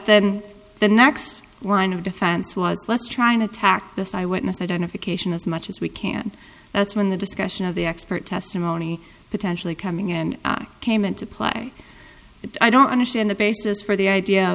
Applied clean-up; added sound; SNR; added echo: none; none; none; none.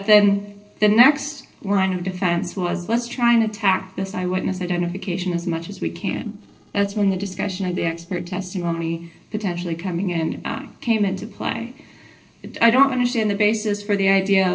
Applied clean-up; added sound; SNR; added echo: neural separator model SepFormer DNS4.